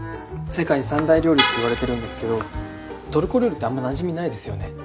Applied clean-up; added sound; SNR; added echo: none; Vehicle horn, car horn, honking; 4 dB; none.